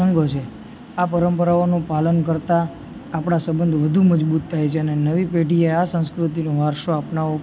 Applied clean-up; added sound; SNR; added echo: none; none; none; none.